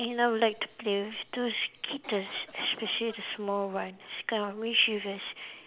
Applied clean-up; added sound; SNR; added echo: none; Cough; 19 dB; none.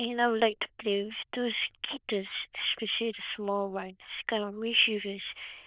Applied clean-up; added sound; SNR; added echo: neural diffusion model UNIVERSE++.